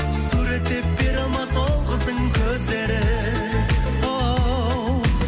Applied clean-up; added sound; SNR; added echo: none; none; none; none.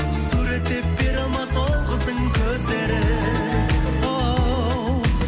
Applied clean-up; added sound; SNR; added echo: none; Bowed string instrument + Piano; 11 dB; none.